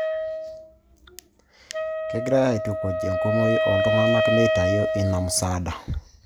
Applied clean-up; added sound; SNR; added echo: none; Wind instrument, woodwind instrument; -1 dB; none.